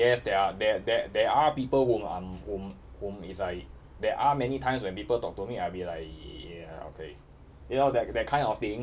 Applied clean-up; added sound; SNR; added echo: none; none; none; none.